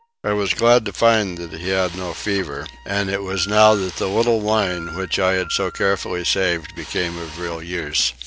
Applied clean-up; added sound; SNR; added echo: none; Drill + Wind instrument, woodwind instrument; 17 dB; none.